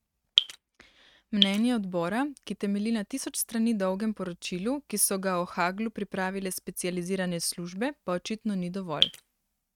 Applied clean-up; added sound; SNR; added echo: neural mask model RNNoise.